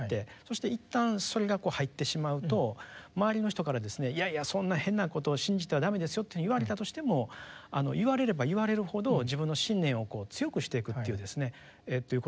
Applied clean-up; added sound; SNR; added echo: none; none; none; none.